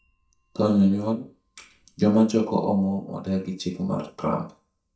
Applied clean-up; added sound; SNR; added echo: neural mask model DeepFilterNet 3.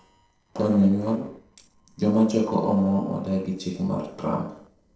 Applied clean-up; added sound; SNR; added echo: neural separator model SepFormer DNS4.